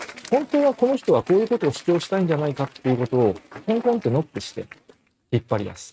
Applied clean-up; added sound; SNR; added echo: neural mask model RNNoise.